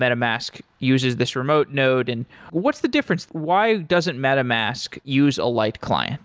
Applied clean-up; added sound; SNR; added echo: none; none; none; none.